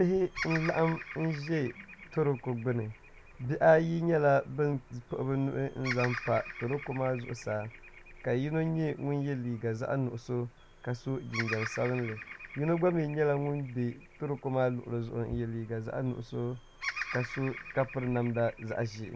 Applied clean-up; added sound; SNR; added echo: none; Bird vocalization, bird call, bird song; 13 dB; none.